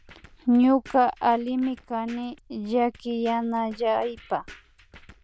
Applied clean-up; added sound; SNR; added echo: neural diffusion model UNIVERSE++.